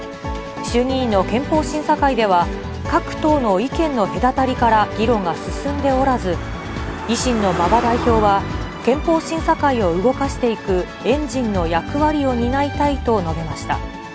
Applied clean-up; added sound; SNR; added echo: none; Car passing by; 14 dB; none.